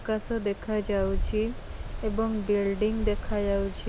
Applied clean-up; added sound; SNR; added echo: none; Wind; 4 dB; none.